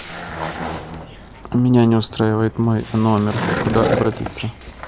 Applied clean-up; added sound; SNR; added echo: none; Skateboard; 7 dB; none.